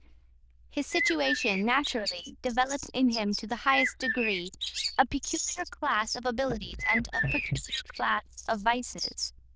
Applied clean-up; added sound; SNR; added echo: neural diffusion model UNIVERSE++.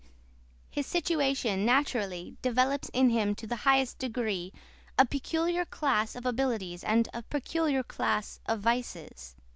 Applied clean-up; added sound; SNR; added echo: none; none; none; none.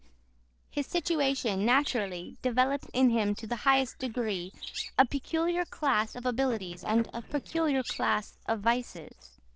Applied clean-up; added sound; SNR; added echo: neural separator model SepFormer DNS4.